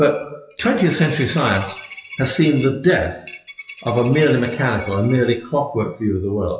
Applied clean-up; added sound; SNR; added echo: classical method WPE with log-MMSE.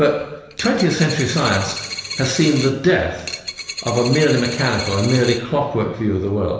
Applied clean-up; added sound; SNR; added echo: none; Coin (dropping); 10 dB; reverberation time 1.1 s.